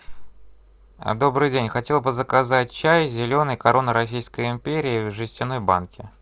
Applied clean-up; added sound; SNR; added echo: none; none; none; none.